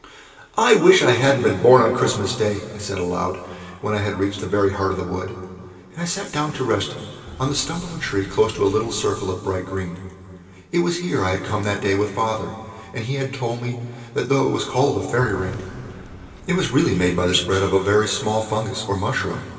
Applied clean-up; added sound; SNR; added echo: none; Subway, metro, underground; 18 dB; reverberation time 2.4 s.